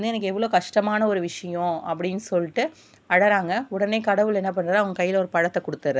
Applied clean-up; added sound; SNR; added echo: none; none; none; none.